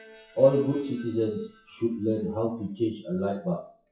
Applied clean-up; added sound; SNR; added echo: classical method WPE with log-MMSE.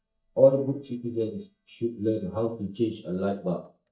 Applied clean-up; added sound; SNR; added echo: neural mask model DeepFilterNet 3.